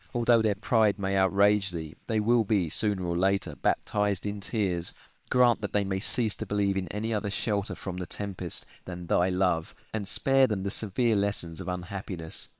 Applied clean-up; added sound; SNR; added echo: neural separator model SepFormer WHAM!.